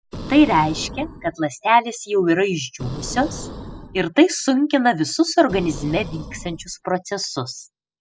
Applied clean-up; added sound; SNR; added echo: classical method spectral subtraction.